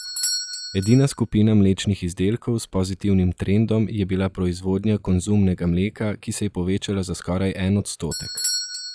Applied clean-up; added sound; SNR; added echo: classical method log-MMSE.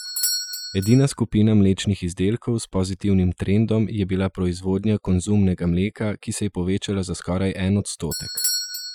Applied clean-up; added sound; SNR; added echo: classical method Wiener filter.